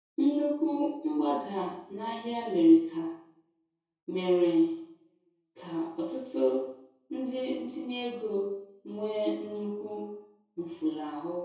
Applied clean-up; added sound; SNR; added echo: none; none; none; reverberation time 0.6 s.